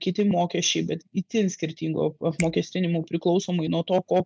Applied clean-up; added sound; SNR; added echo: neural mask model DeepFilterNet 3.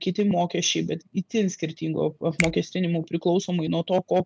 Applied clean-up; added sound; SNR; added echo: none; Finger snapping; 11 dB; none.